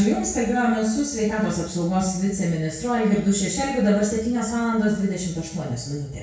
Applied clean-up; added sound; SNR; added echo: none; none; none; reverberation time 0.6 s.